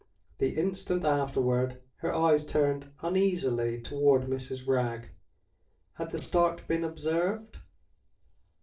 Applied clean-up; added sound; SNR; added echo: neural separator model SepFormer DNS4.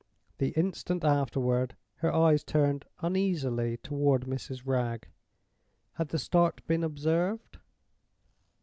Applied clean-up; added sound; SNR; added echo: none; none; none; none.